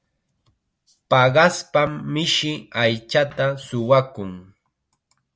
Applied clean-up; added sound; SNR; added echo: none; none; none; none.